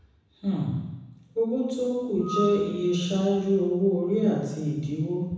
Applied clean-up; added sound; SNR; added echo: none; Screech / Glass; 11 dB; reverberation time 1.1 s.